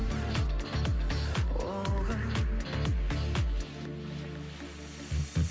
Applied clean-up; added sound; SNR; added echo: none; none; none; none.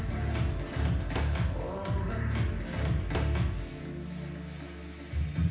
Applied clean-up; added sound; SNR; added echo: none; Drawer open or close; 12 dB; reverberation time 0.9 s.